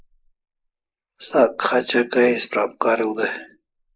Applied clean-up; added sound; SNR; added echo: neural mask model Resemble Enhance denoiser.